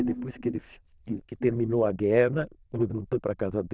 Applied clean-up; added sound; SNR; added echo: neural diffusion model UNIVERSE++.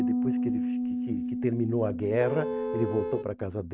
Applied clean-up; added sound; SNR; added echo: neural mask model RNNoise.